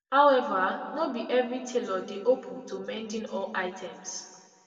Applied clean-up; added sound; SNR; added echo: none; none; none; reverberation time 1.8 s.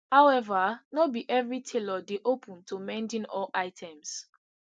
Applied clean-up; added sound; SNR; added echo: none; none; none; none.